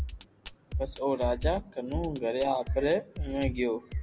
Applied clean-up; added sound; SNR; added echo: none; Drum kit; 6 dB; none.